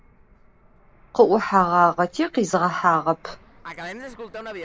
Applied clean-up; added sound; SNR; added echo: none; Fixed-wing aircraft, airplane; 18 dB; none.